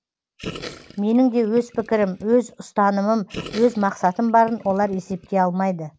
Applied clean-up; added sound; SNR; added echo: none; Gurgling; 18 dB; none.